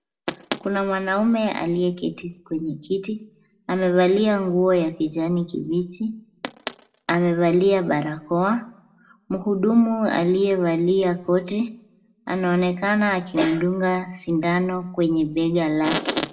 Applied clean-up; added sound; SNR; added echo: none; none; none; reverberation time 0.4 s.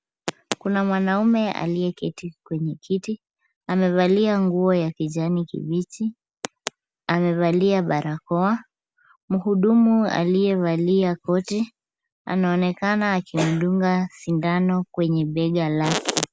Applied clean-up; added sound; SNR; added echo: none; none; none; none.